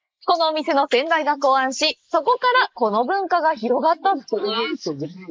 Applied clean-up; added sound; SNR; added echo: neural mask model Resemble Enhance denoiser.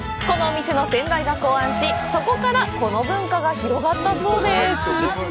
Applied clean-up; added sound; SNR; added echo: none; Electric guitar + Car; 12 dB; none.